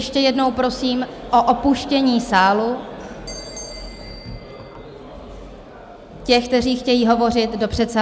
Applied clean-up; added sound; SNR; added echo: none; none; none; none.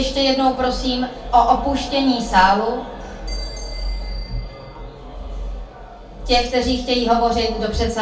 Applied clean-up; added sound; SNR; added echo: none; none; none; reverberation time 0.3 s.